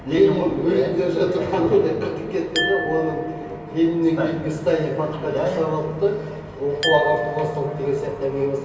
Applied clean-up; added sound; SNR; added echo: none; Glass; 12 dB; reverberation time 2.5 s.